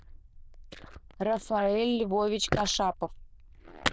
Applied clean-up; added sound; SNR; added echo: neural diffusion model UNIVERSE++.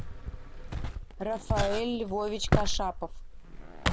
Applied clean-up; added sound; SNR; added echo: none; Walk, footsteps; -2 dB; none.